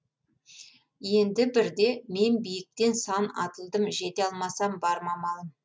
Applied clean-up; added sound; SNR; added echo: none; none; none; none.